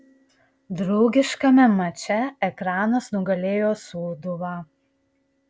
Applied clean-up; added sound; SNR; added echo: none; none; none; none.